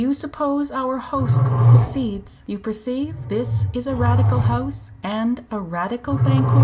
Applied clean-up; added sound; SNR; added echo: none; Growling; -4 dB; none.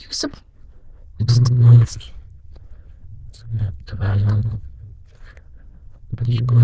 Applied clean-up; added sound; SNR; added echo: neural diffusion model UNIVERSE++.